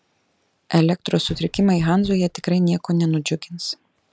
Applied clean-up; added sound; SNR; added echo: none; Knock; 19 dB; none.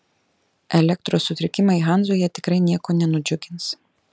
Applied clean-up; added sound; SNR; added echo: none; none; none; none.